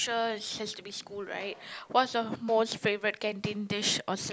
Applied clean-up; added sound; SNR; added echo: none; none; none; none.